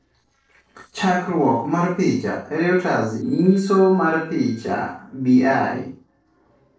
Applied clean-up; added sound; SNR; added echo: neural separator model SepFormer DNS4.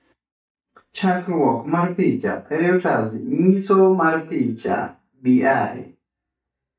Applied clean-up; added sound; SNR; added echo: neural mask model DeepFilterNet 3.